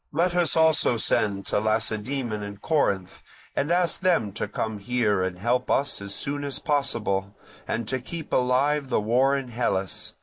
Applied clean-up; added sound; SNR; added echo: neural mask model Resemble Enhance denoiser.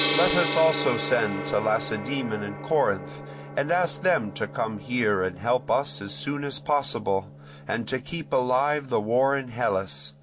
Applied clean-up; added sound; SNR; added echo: none; Gong; 8 dB; none.